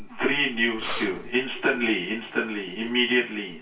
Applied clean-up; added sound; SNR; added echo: none; Breathing; 11 dB; reverberation time 0.2 s.